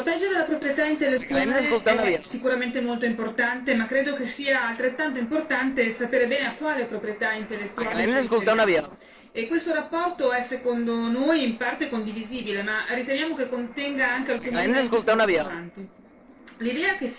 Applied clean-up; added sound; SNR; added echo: neural separator model SepFormer DNS4.